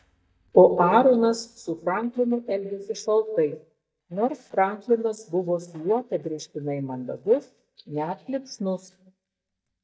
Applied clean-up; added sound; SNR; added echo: neural mask model DeepFilterNet 3.